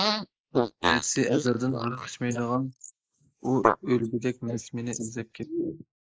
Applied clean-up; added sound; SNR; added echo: neural mask model Resemble Enhance denoiser.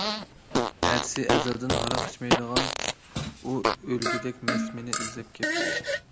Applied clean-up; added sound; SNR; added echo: none; Fart; -5 dB; none.